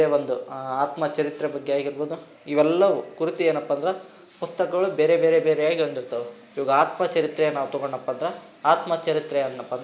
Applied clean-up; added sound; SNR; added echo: none; none; none; none.